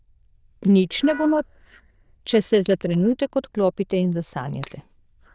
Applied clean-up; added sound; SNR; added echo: neural diffusion model UNIVERSE++.